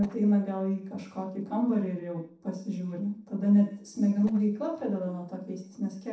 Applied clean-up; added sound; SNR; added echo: neural separator model SepFormer DNS4.